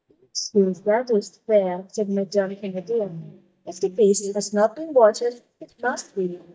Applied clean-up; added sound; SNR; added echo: neural mask model DeepFilterNet 3.